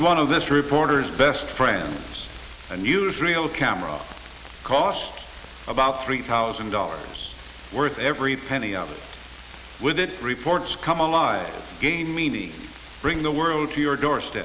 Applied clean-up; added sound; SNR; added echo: none; none; none; none.